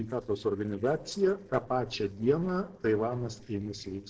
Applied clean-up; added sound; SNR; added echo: neural separator model SepFormer DNS4.